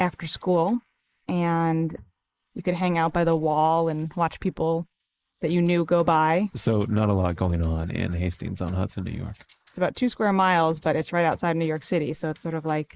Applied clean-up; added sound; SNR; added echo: neural mask model Resemble Enhance denoiser.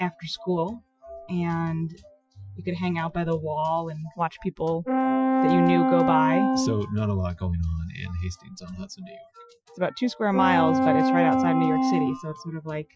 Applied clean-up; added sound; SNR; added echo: classical method Wiener filter.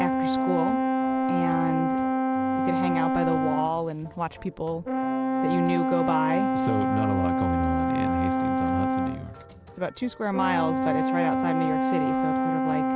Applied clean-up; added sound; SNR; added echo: none; Brass instrument; -5 dB; none.